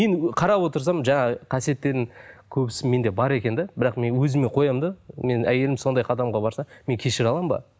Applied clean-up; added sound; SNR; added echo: none; none; none; none.